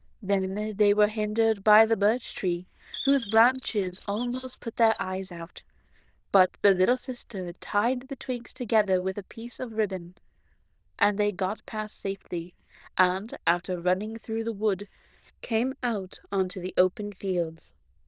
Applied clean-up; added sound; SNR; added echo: neural diffusion model UNIVERSE++.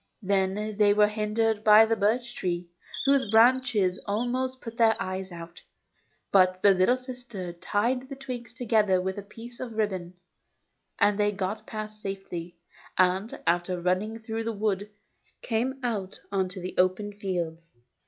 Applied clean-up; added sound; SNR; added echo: classical method log-MMSE.